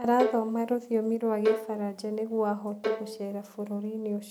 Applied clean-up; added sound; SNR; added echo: none; Bowed string instrument; 7 dB; none.